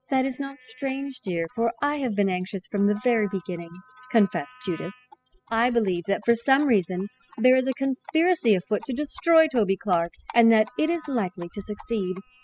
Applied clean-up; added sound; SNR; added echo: classical method spectral subtraction.